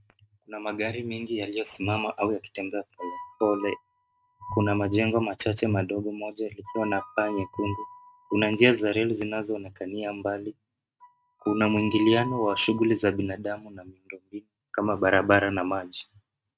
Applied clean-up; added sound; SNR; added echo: neural mask model RNNoise.